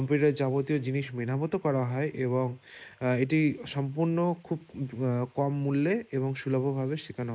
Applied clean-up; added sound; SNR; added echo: neural mask model Resemble Enhance denoiser.